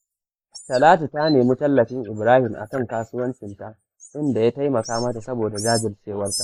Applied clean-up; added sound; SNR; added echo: neural mask model Resemble Enhance denoiser.